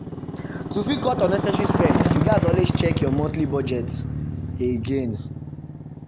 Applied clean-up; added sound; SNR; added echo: none; Motorcycle; -1 dB; none.